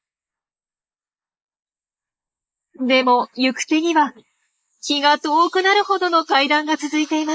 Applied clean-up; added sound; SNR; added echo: neural mask model Resemble Enhance denoiser.